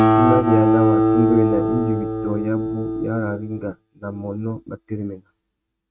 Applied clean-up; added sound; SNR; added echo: neural mask model RNNoise.